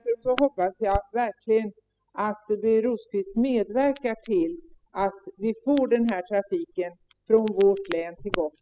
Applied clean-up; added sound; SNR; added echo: classical method spectral subtraction.